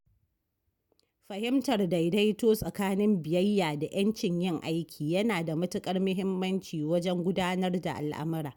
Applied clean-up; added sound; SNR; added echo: none; none; none; none.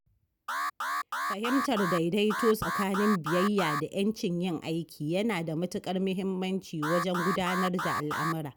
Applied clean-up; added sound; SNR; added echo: none; Alarm; 3 dB; none.